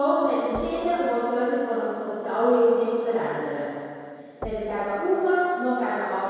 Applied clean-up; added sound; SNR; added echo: none; Knock / Wood / Percussion; 19 dB; reverberation time 2.2 s.